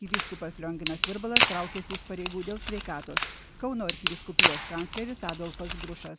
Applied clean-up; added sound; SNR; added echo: none; Wood; -5 dB; none.